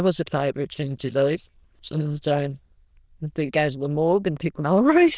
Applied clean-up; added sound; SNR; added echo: neural diffusion model UNIVERSE++.